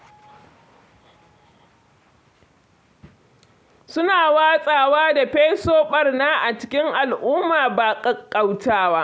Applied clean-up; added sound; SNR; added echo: none; none; none; none.